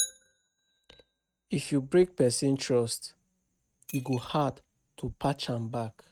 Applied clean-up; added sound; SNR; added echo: neural mask model RNNoise.